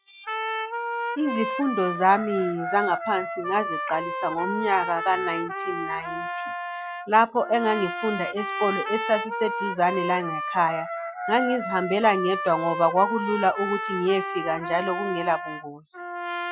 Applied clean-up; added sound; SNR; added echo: classical method Wiener filter.